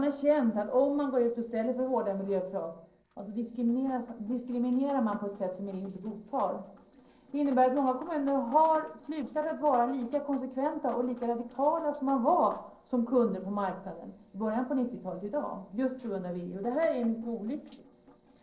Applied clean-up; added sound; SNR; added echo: neural separator model SepFormer DNS4.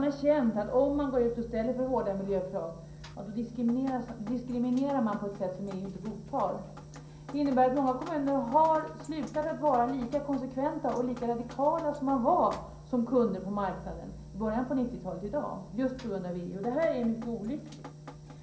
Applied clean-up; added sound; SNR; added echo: none; Drip; 19 dB; reverberation time 0.6 s.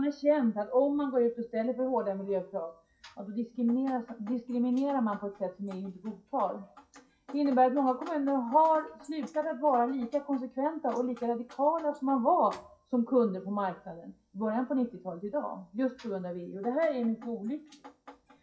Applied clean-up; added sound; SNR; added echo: classical method WPE with log-MMSE.